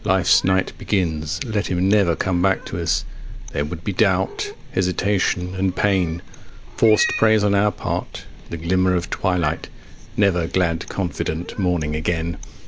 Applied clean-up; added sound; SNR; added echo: none; Cat; 12 dB; none.